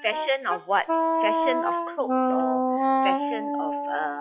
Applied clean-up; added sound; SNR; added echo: classical method log-MMSE.